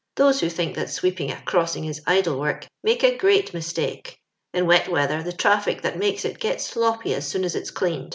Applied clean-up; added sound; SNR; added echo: none; none; none; none.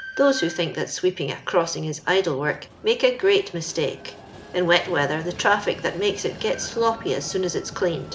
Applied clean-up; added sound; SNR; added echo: none; Train; 17 dB; none.